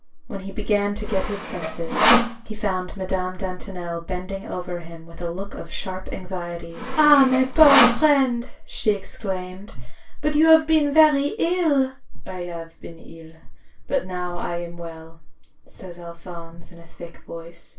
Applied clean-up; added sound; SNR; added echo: none; Sawing; 1 dB; reverberation time 0.2 s.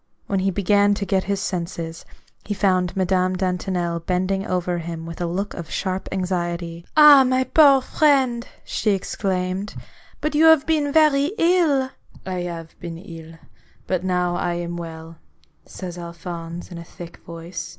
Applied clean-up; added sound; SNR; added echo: none; none; none; none.